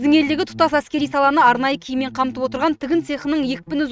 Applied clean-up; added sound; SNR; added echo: neural mask model RNNoise.